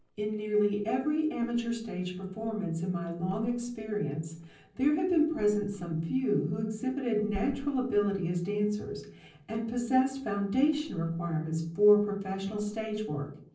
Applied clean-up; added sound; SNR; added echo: neural separator model SepFormer DNS4.